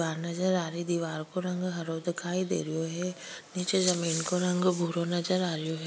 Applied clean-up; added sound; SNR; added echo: none; none; none; none.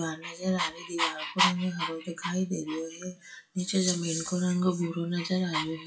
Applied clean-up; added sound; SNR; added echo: classical method WPE with log-MMSE.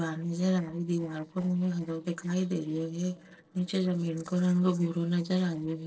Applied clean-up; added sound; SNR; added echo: neural separator model SepFormer DNS4.